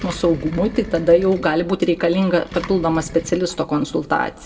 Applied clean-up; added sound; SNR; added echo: none; Engine; 17 dB; reverberation time 0.4 s.